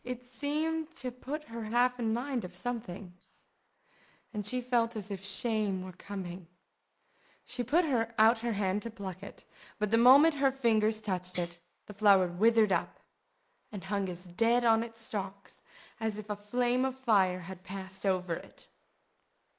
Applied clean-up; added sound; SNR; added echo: neural mask model Resemble Enhance denoiser.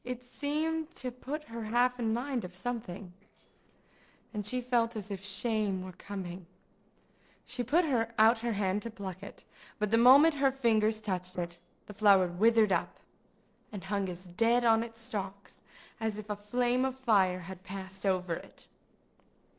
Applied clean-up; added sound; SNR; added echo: neural separator model SepFormer DNS4.